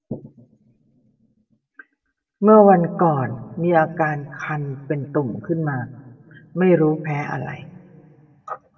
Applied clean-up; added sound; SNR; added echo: none; none; none; reverberation time 0.8 s.